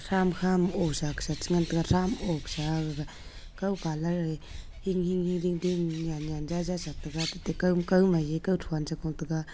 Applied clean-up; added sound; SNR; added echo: none; Bird; 12 dB; none.